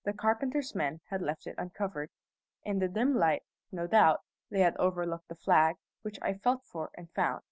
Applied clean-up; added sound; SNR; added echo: none; none; none; none.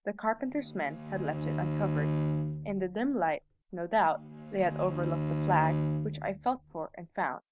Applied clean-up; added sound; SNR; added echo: none; Bowed string instrument; 2 dB; none.